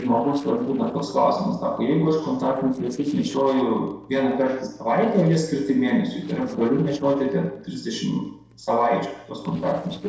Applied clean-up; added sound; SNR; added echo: neural separator model SepFormer DNS4.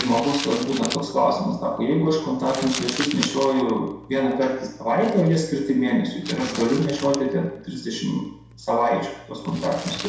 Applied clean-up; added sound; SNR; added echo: none; Crumpling, crinkling; 13 dB; reverberation time 0.7 s.